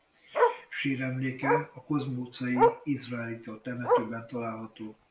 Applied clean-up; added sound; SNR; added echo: none; Bark; -3 dB; none.